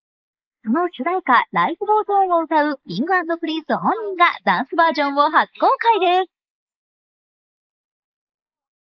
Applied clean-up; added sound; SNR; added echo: neural mask model Resemble Enhance denoiser.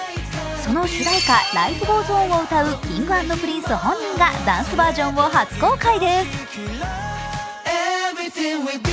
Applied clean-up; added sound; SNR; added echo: none; none; none; none.